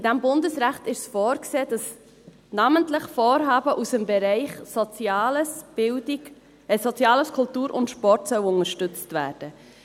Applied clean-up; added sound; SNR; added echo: none; none; none; none.